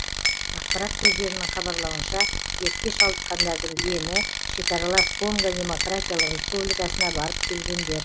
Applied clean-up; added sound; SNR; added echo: none; Glass / Bell + Tools; -4 dB; none.